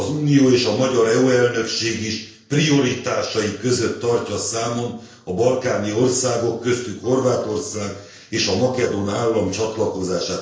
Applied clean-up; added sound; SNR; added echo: neural separator model SepFormer DNS4.